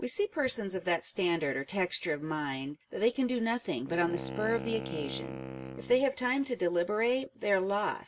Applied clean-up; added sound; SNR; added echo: none; Wind instrument, woodwind instrument; 11 dB; none.